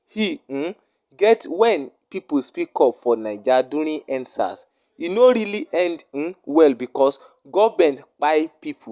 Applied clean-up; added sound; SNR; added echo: none; none; none; none.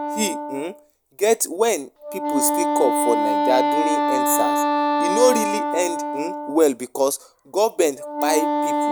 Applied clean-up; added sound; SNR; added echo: none; Wind instrument, woodwind instrument; 0 dB; none.